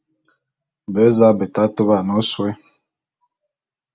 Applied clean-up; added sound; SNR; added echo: none; none; none; none.